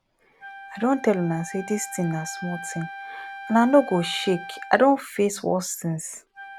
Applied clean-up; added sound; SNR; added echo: none; Wind instrument, woodwind instrument; 15 dB; none.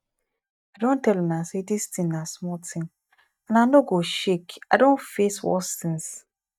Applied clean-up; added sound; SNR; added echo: neural mask model DeepFilterNet 3.